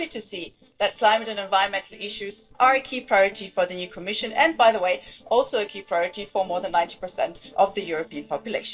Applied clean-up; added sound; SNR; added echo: neural separator model SepFormer DNS4.